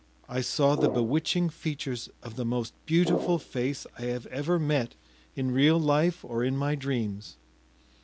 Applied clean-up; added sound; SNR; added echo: none; Brass instrument; 7 dB; none.